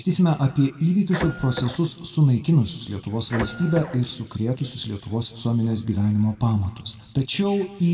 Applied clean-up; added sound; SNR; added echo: none; Printer; 10 dB; reverberation time 1.3 s.